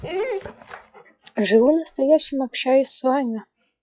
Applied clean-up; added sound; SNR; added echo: classical method log-MMSE.